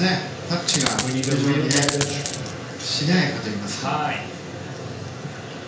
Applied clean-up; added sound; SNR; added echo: none; Coin (dropping); 2 dB; reverberation time 0.5 s.